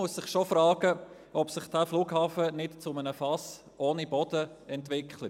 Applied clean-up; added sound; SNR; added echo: none; none; none; none.